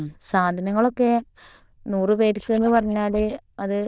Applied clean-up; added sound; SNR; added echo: neural diffusion model UNIVERSE++.